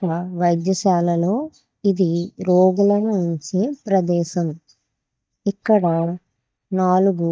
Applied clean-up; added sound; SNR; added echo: neural mask model DeepFilterNet 3.